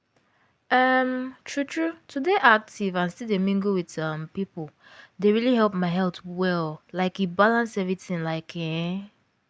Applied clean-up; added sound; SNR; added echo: none; none; none; none.